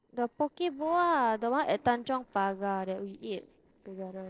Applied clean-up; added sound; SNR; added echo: neural separator model SepFormer DNS4.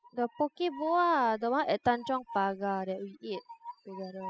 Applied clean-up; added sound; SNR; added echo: classical method spectral subtraction.